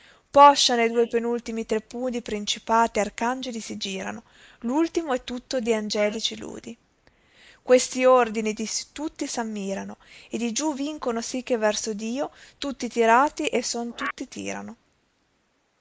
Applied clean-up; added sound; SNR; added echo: neural mask model Resemble Enhance denoiser.